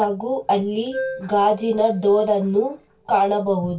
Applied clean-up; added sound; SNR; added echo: none; Keyboard (musical); 13 dB; reverberation time 0.2 s.